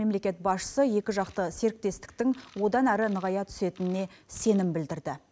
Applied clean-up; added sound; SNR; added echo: none; none; none; none.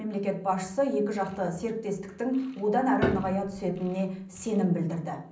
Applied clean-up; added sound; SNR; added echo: none; Piano; 5 dB; reverberation time 0.6 s.